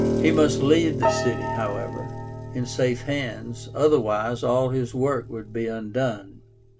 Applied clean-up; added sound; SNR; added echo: none; Piano; 5 dB; none.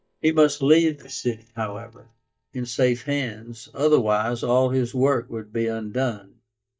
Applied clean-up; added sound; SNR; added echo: neural mask model DeepFilterNet 3.